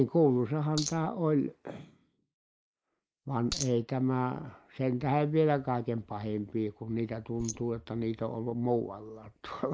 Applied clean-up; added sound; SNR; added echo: neural mask model Resemble Enhance denoiser.